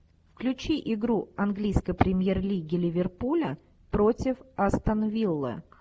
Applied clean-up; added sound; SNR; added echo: none; none; none; none.